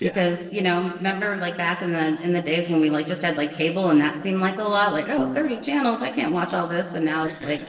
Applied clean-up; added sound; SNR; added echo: neural separator model SepFormer DNS4.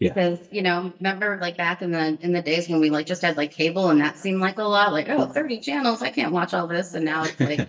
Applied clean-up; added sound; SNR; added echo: neural mask model DeepFilterNet 3.